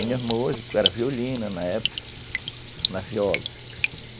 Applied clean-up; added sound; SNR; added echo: none; Water tap, faucet + Drip; 1 dB; none.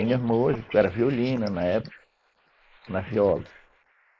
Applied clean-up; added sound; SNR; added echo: neural mask model Resemble Enhance denoiser.